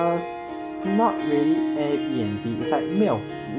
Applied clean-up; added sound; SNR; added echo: none; Harp; 3 dB; none.